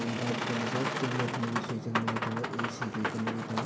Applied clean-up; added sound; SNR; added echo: none; Boat, Water vehicle; 0 dB; reverberation time 0.7 s.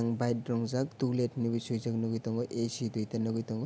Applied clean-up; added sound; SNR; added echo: none; none; none; none.